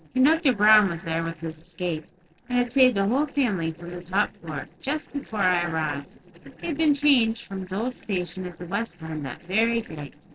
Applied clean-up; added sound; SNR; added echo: neural separator model SepFormer DNS4.